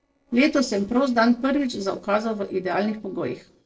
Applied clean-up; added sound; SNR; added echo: neural separator model SepFormer DNS4.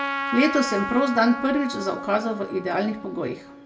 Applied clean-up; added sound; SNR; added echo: none; Trumpet; 7 dB; reverberation time 0.4 s.